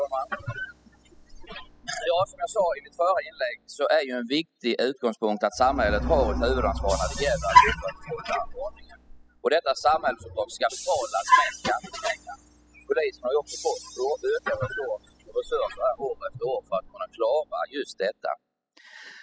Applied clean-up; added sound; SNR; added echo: classical method spectral subtraction.